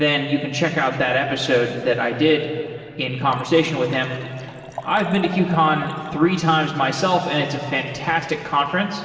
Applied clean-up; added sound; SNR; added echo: neural separator model SepFormer DNS4.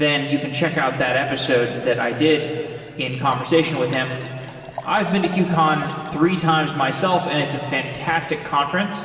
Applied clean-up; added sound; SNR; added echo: none; Liquid; 20 dB; reverberation time 2.7 s.